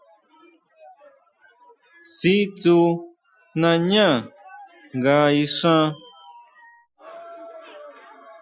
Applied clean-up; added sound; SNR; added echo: classical method Wiener filter.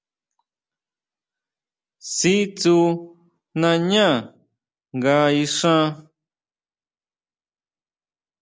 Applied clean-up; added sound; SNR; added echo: none; none; none; none.